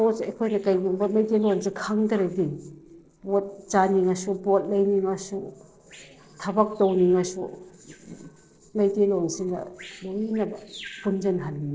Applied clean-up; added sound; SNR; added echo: neural separator model SepFormer DNS4.